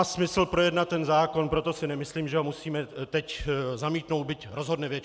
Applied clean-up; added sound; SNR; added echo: none; none; none; none.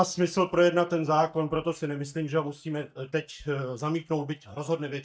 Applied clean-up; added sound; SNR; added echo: neural mask model DeepFilterNet 3.